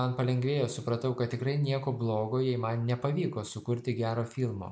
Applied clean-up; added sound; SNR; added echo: none; none; none; none.